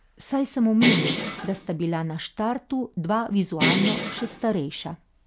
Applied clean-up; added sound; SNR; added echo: none; Bell; 0 dB; none.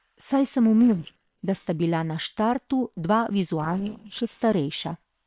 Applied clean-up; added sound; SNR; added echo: neural separator model SepFormer WHAM!.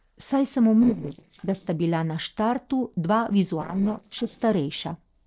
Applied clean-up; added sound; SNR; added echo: neural separator model SepFormer DNS4.